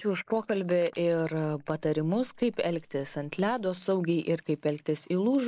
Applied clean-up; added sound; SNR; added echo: neural mask model Resemble Enhance denoiser.